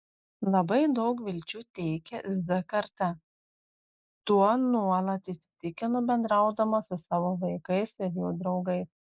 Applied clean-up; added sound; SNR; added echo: neural mask model Resemble Enhance denoiser.